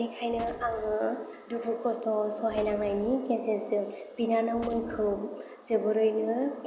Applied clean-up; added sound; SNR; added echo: none; Gunshot, gunfire; 15 dB; none.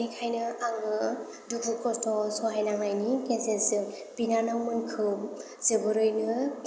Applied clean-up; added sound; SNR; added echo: none; none; none; none.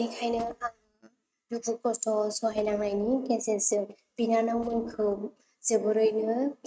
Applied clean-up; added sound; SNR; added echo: neural mask model RNNoise.